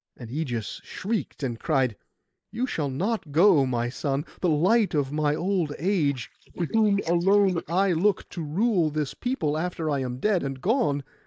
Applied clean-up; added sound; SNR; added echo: neural mask model Resemble Enhance denoiser.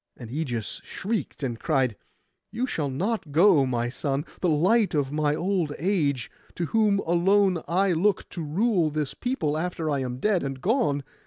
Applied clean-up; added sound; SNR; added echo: none; none; none; none.